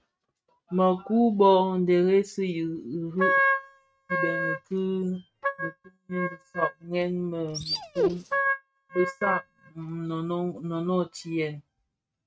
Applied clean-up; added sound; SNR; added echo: neural mask model RNNoise.